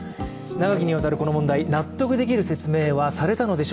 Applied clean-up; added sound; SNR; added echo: none; Guitar; 18 dB; none.